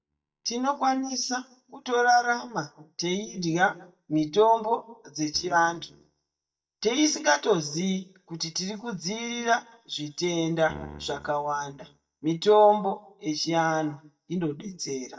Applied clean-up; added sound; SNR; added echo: neural mask model DeepFilterNet 3.